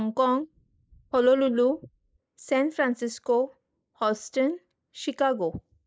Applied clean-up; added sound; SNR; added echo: neural mask model Resemble Enhance denoiser.